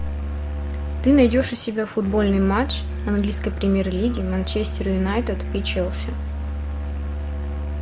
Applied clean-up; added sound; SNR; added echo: none; Musical instrument; 4 dB; none.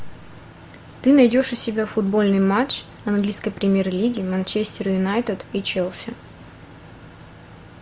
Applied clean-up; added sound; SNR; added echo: none; none; none; none.